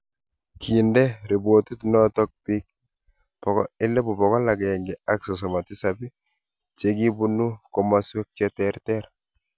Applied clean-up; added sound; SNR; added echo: none; none; none; none.